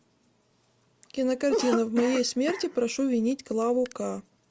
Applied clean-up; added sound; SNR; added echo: none; Cough; 9 dB; none.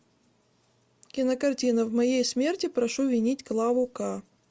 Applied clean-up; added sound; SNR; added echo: none; none; none; none.